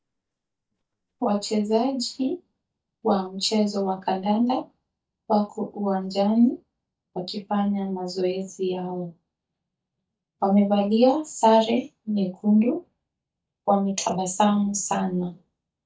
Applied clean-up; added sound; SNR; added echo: neural mask model DeepFilterNet 3.